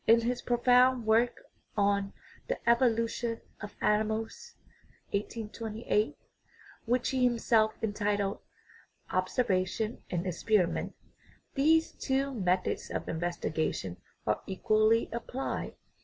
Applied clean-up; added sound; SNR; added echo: none; none; none; none.